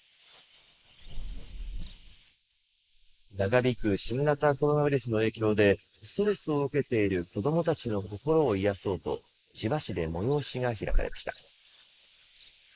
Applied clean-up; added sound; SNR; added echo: neural mask model Resemble Enhance denoiser.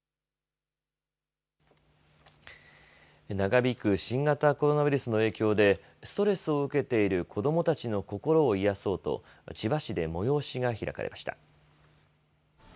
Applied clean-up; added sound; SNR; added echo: none; none; none; none.